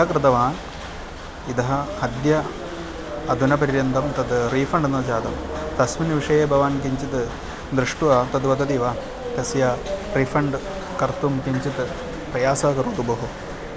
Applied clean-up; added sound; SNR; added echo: none; none; none; none.